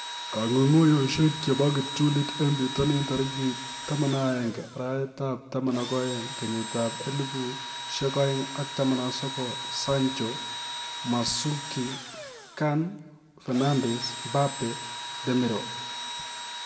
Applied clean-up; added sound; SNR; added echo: none; Engine / Drill; 9 dB; reverberation time 0.9 s.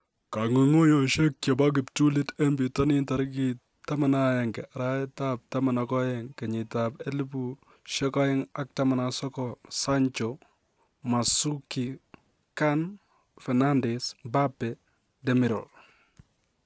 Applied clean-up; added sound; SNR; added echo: none; none; none; none.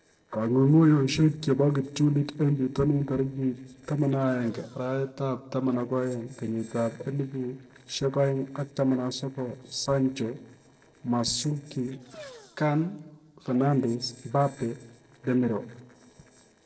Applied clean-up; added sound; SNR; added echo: neural separator model SepFormer DNS4.